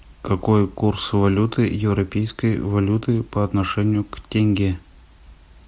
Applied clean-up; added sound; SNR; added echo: none; none; none; none.